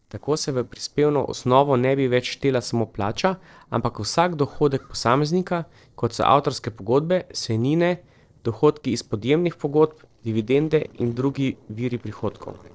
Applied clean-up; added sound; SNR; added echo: neural separator model SepFormer DNS4.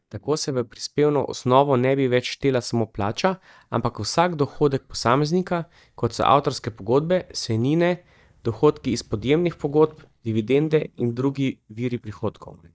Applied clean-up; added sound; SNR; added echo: neural mask model DeepFilterNet 3.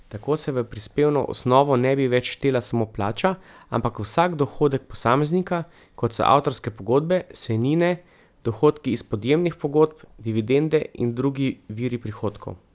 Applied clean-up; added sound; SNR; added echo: none; none; none; none.